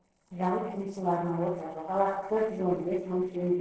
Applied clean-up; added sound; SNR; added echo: neural separator model SepFormer DNS4.